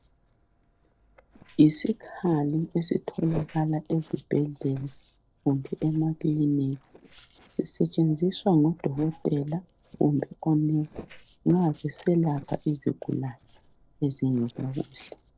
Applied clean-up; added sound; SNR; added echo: neural separator model SepFormer DNS4.